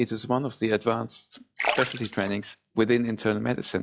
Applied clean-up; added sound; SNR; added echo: classical method log-MMSE.